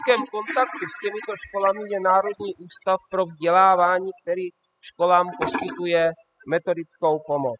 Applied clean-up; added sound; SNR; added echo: classical method spectral subtraction.